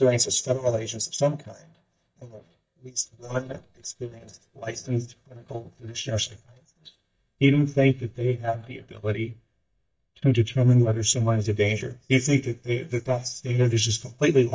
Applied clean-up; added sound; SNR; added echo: neural mask model DeepFilterNet 3.